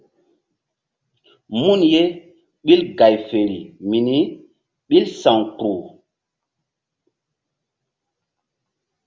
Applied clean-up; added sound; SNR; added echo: none; none; none; none.